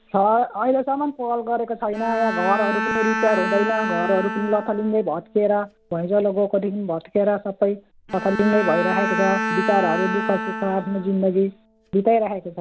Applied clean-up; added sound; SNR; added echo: none; Bowed string instrument; 6 dB; none.